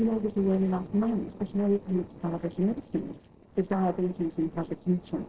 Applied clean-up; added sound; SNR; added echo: neural separator model SepFormer DNS4.